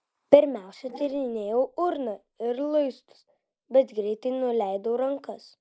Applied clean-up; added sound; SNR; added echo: neural mask model Resemble Enhance denoiser.